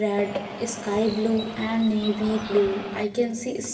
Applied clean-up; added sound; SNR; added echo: none; Bird; 11 dB; reverberation time 2.7 s.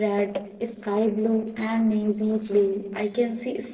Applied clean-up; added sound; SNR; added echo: neural separator model SepFormer DNS4.